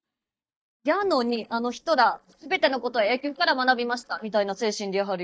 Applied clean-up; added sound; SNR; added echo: neural mask model DeepFilterNet 3.